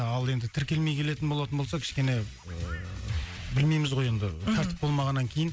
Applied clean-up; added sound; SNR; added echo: none; none; none; none.